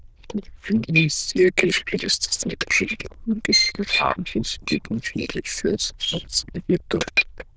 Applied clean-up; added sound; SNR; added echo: neural diffusion model UNIVERSE++.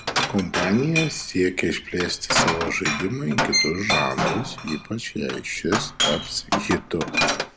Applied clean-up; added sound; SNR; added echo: none; Bowed string instrument + Glass; 1 dB; none.